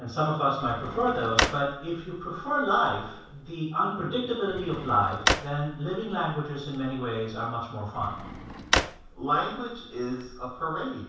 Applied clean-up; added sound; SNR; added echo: none; Drawer open or close; 4 dB; reverberation time 0.7 s.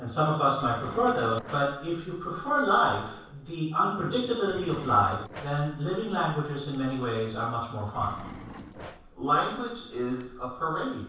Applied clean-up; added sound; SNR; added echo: neural separator model SepFormer DNS4.